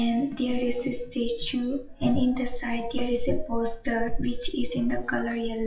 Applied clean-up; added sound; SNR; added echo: classical method WPE with log-MMSE.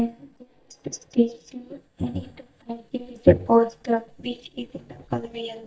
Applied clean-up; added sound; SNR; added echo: neural mask model DeepFilterNet 3.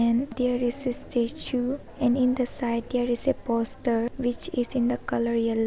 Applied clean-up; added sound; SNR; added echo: none; none; none; none.